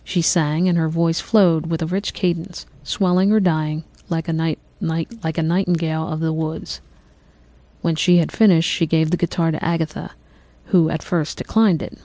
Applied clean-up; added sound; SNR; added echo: none; none; none; none.